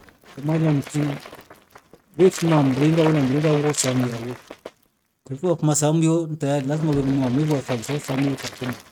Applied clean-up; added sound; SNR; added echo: neural mask model RNNoise.